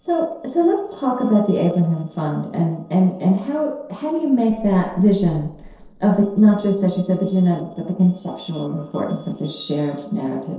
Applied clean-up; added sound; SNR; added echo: neural separator model SepFormer DNS4.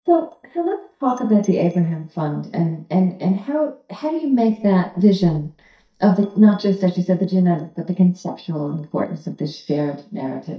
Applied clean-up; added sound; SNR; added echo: neural mask model DeepFilterNet 3.